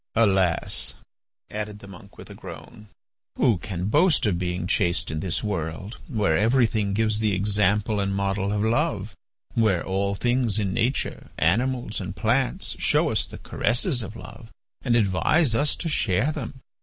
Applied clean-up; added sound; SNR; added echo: none; none; none; none.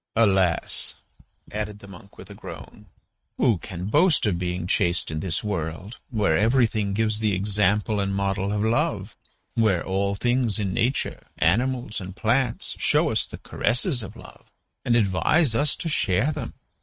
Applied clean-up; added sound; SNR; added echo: neural mask model RNNoise.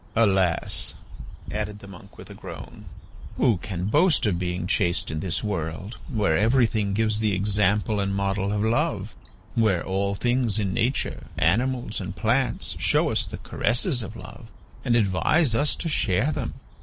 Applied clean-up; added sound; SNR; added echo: none; Bird; 12 dB; none.